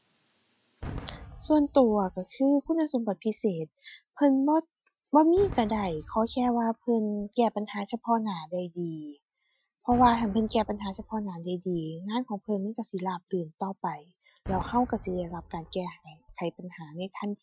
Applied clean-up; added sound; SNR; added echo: classical method Wiener filter.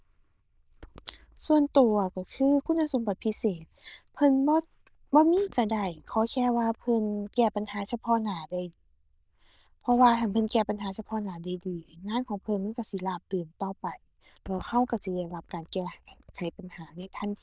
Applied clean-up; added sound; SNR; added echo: neural diffusion model UNIVERSE++.